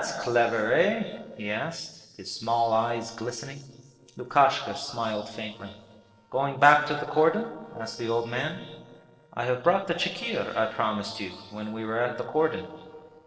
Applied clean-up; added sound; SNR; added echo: neural separator model SepFormer DNS4.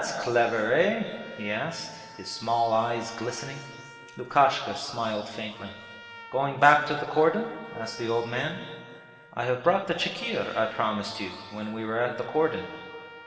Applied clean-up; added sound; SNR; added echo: none; Trumpet; 19 dB; reverberation time 2.1 s.